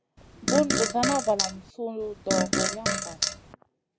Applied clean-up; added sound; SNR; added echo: none; Fart; -2 dB; none.